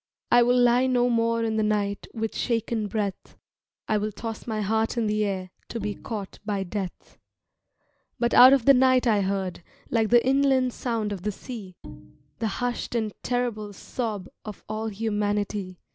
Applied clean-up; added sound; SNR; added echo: none; Bowed string instrument; 17 dB; none.